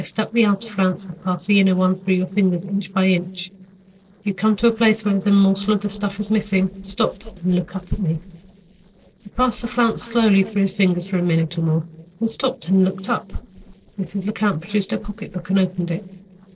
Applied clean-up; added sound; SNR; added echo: neural separator model SepFormer DNS4.